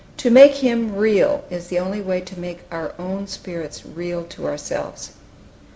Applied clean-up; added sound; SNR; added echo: none; none; none; none.